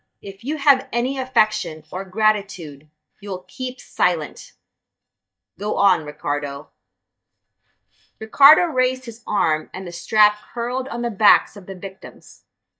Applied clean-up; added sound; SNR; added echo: neural mask model DeepFilterNet 3.